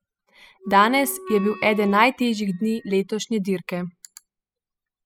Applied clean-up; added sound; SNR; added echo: classical method spectral subtraction.